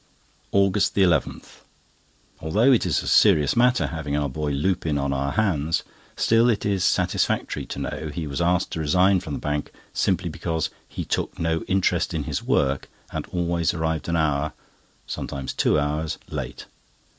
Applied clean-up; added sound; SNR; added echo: none; none; none; none.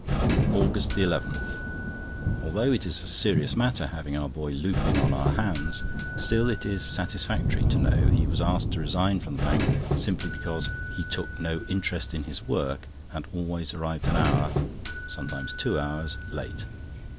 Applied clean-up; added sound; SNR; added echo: none; Doorbell + Thunder; -5 dB; none.